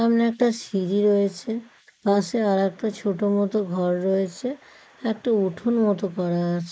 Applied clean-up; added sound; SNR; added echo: neural mask model Resemble Enhance denoiser.